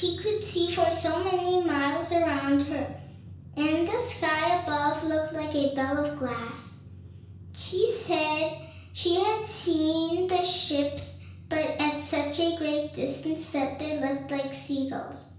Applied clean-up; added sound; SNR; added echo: none; Drum; 16 dB; reverberation time 0.5 s.